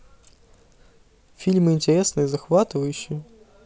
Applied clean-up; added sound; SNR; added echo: none; none; none; none.